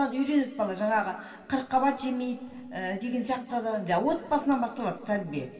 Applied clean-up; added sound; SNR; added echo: none; none; none; reverberation time 2.5 s.